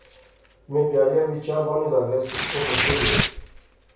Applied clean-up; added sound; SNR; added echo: none; Tearing; 4 dB; reverberation time 0.6 s.